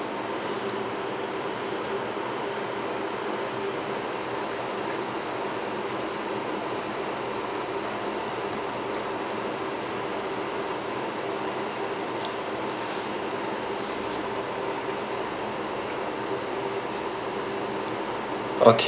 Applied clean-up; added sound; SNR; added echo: none; none; none; none.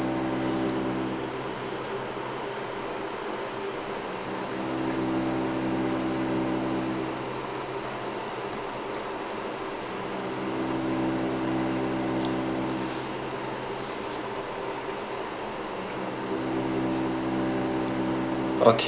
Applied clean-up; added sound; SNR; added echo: none; Bowed string instrument; 1 dB; none.